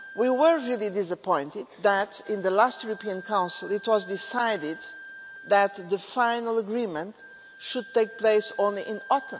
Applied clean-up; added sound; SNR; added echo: none; Wind instrument, woodwind instrument; 19 dB; none.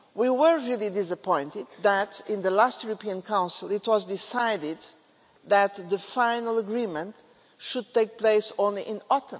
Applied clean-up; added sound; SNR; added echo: none; none; none; none.